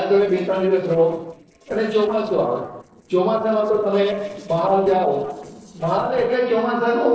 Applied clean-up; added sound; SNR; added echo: neural separator model SepFormer DNS4.